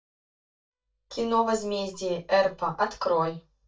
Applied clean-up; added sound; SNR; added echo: neural mask model DeepFilterNet 3.